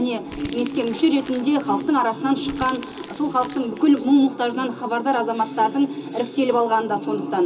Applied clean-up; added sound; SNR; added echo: none; Crumpling, crinkling; 19 dB; reverberation time 0.2 s.